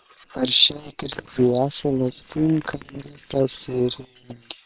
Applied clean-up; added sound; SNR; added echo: neural separator model SepFormer WHAM!.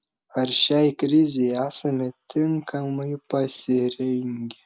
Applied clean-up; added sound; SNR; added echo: none; none; none; none.